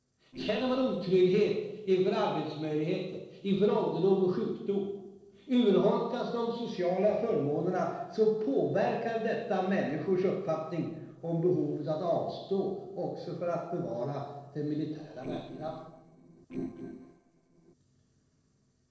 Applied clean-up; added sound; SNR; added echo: neural separator model SepFormer DNS4.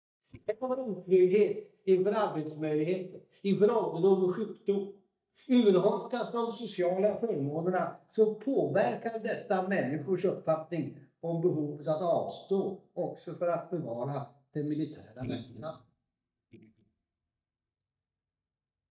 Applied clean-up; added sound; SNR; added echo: neural mask model DeepFilterNet 3.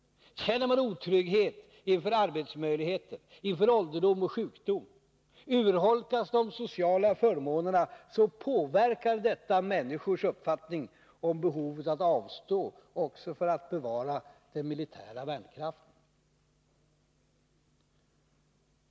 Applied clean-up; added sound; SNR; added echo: none; none; none; none.